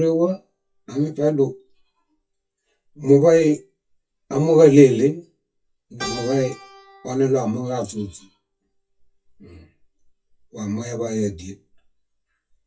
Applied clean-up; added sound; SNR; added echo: classical method WPE with log-MMSE.